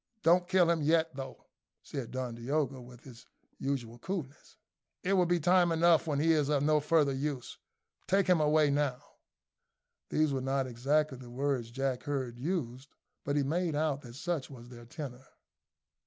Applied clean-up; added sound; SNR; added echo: none; none; none; none.